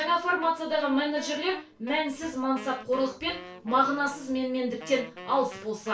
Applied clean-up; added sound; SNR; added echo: none; Wind instrument, woodwind instrument; 17 dB; reverberation time 0.2 s.